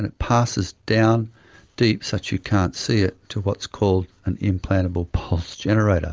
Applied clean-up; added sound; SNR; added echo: none; none; none; none.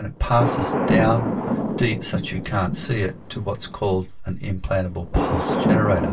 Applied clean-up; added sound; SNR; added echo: none; Thunder; 1 dB; reverberation time 0.1 s.